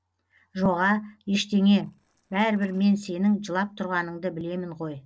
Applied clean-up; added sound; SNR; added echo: neural separator model SepFormer DNS4.